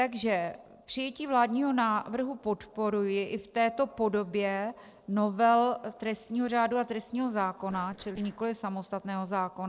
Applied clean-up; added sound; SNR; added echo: neural separator model SepFormer DNS4.